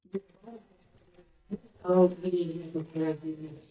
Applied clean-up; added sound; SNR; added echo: neural mask model DeepFilterNet 3.